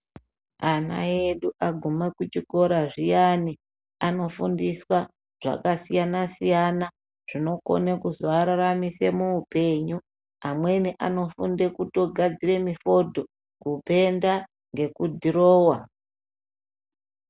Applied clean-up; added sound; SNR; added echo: none; none; none; none.